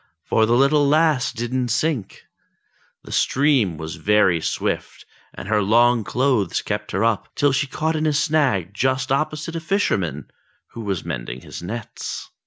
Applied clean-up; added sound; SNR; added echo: none; none; none; none.